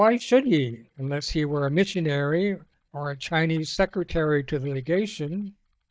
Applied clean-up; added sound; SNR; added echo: neural mask model DeepFilterNet 3.